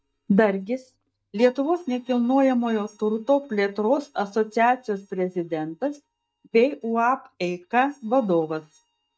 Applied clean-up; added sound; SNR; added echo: neural mask model DeepFilterNet 3.